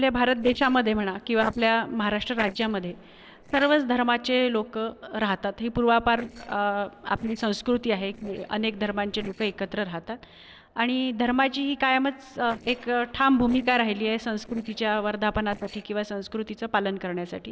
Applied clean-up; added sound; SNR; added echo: neural separator model SepFormer DNS4.